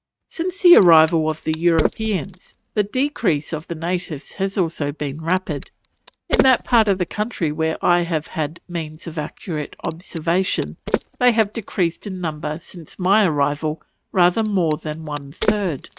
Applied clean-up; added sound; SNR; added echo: neural mask model RNNoise.